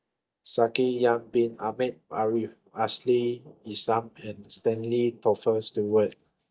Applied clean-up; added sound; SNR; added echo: neural mask model DeepFilterNet 3.